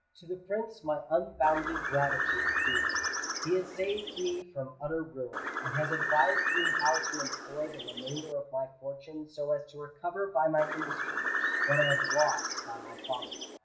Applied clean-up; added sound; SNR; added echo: none; Bird; -1 dB; reverberation time 0.6 s.